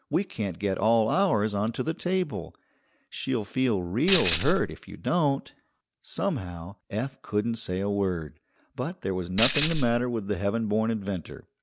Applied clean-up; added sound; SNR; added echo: none; Tambourine; 0 dB; none.